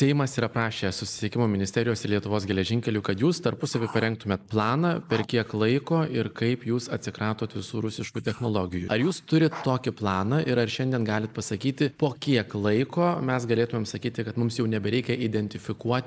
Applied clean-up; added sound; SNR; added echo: neural mask model Resemble Enhance denoiser.